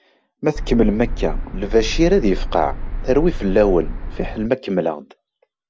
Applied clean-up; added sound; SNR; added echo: none; Car; 4 dB; none.